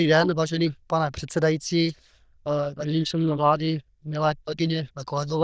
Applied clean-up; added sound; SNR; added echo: neural diffusion model UNIVERSE++.